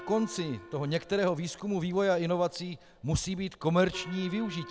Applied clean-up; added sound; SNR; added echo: none; Gong; 19 dB; none.